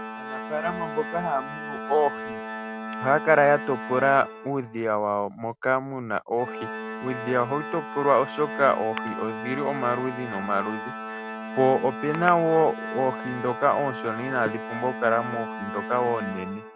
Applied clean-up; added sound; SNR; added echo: none; Organ; 9 dB; none.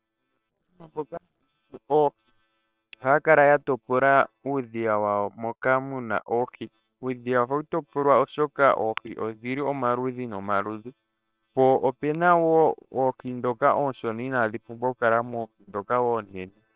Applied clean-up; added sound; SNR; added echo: neural separator model SepFormer WHAM!.